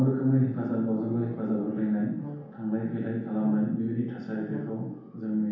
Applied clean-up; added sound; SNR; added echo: none; Brass instrument; 14 dB; reverberation time 0.8 s.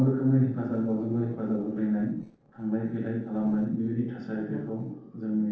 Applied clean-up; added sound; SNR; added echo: neural separator model SepFormer DNS4.